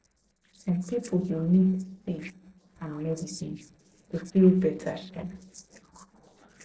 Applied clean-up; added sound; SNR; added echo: neural separator model SepFormer DNS4.